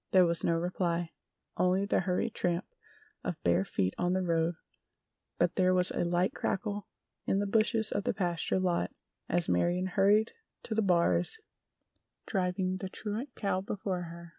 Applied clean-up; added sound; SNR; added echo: none; none; none; none.